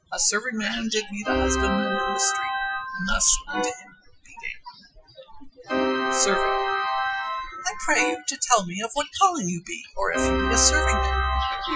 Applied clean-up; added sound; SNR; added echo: classical method Wiener filter.